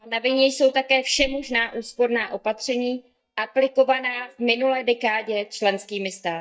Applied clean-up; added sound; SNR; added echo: neural mask model DeepFilterNet 3.